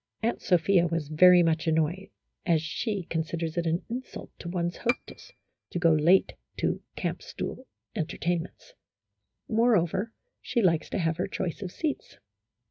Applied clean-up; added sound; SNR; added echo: neural mask model RNNoise.